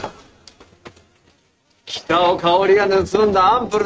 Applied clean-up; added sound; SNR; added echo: neural mask model RNNoise.